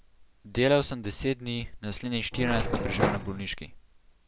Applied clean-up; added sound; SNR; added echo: none; Mechanisms; -1 dB; none.